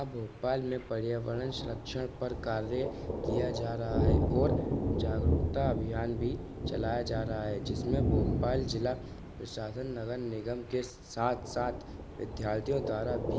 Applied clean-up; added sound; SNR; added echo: none; Thunder; -1 dB; none.